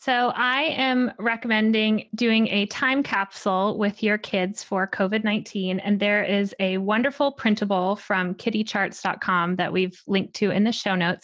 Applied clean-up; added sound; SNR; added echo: none; none; none; none.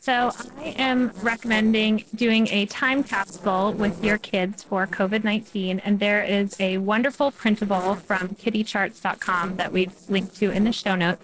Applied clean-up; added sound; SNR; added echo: neural separator model SepFormer DNS4.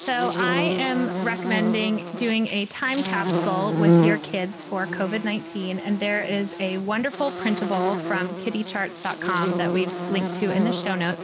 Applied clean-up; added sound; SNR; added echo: none; Buzz; 0 dB; none.